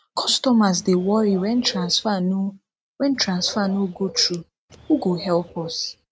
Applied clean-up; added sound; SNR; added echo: neural mask model RNNoise.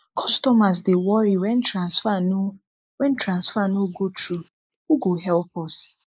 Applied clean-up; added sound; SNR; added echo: neural mask model Resemble Enhance denoiser.